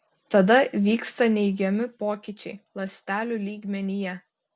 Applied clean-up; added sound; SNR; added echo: none; none; none; none.